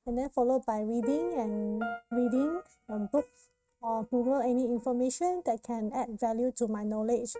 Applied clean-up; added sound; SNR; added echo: neural mask model RNNoise.